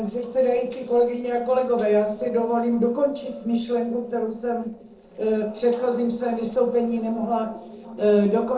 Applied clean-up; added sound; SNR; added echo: neural separator model SepFormer DNS4.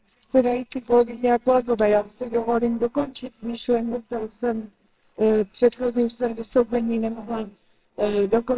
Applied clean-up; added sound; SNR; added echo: neural separator model SepFormer WHAMR!.